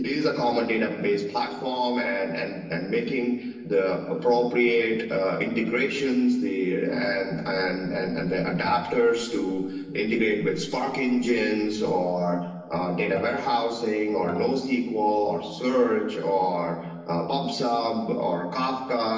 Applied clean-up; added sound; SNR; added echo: neural separator model SepFormer DNS4.